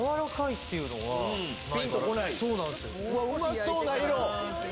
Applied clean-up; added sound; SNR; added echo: none; none; none; none.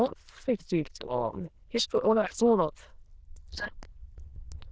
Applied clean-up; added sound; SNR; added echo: neural diffusion model UNIVERSE++.